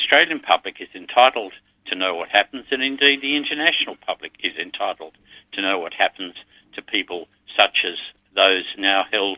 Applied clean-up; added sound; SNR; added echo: none; none; none; none.